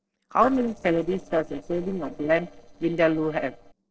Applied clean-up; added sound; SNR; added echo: neural separator model SepFormer DNS4.